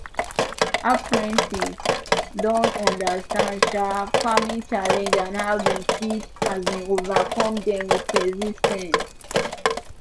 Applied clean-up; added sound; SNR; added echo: none; Drip; -2 dB; none.